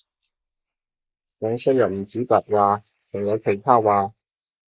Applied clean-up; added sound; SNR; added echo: neural mask model Resemble Enhance denoiser.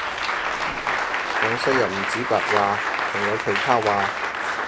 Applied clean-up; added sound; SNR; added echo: none; Applause; -2 dB; none.